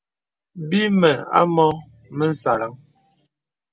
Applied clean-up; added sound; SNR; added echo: none; none; none; none.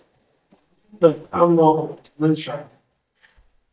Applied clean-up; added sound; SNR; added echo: neural mask model DeepFilterNet 3.